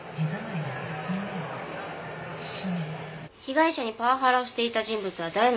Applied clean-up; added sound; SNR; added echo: none; none; none; none.